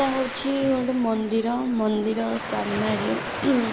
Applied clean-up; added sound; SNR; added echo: none; Waves, surf; 9 dB; none.